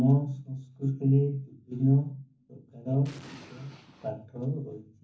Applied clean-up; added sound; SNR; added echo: none; Explosion; 20 dB; reverberation time 0.3 s.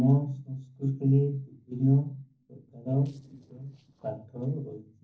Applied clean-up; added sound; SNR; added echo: neural separator model SepFormer DNS4.